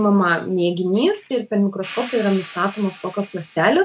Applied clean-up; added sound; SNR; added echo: none; Hi-hat; 19 dB; none.